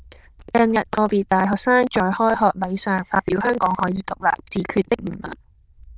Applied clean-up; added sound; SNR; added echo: neural diffusion model UNIVERSE++.